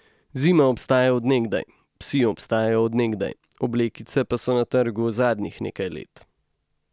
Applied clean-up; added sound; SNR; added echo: none; none; none; none.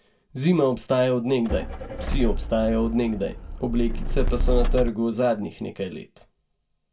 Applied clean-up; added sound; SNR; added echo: none; Motor vehicle (road); 0 dB; reverberation time 0.2 s.